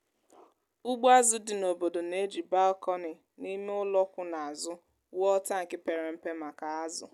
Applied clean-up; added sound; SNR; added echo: none; none; none; none.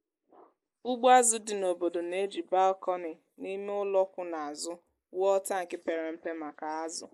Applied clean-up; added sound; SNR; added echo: neural mask model Resemble Enhance denoiser.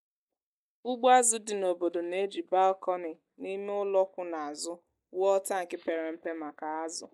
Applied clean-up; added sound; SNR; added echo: neural mask model DeepFilterNet 3.